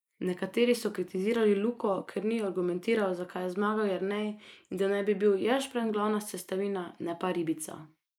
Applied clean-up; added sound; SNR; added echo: neural mask model Resemble Enhance denoiser.